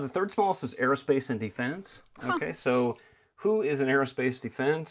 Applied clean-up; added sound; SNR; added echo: none; none; none; none.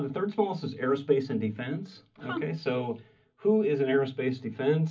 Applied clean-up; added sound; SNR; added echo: none; none; none; reverberation time 0.4 s.